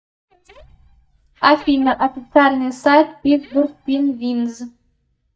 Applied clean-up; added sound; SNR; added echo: neural mask model DeepFilterNet 3.